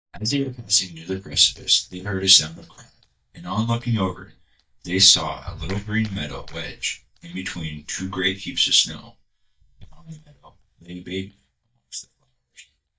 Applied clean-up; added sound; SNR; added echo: neural mask model DeepFilterNet 3.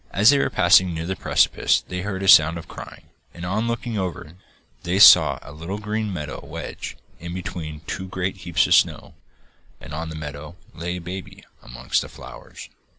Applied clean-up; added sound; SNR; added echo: none; none; none; none.